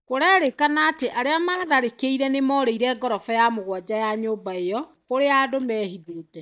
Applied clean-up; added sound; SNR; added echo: neural mask model DeepFilterNet 3.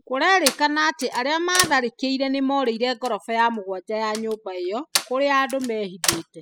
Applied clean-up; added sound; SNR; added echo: classical method spectral subtraction.